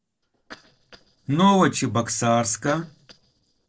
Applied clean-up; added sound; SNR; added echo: neural separator model SepFormer DNS4.